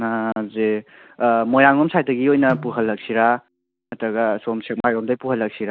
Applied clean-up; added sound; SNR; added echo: none; Snare drum; 18 dB; none.